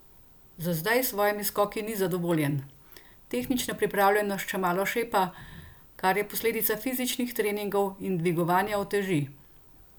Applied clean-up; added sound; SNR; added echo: none; none; none; none.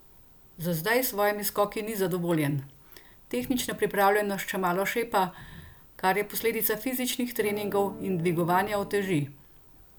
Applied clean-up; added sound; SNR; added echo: none; Electric guitar / Strum; 14 dB; none.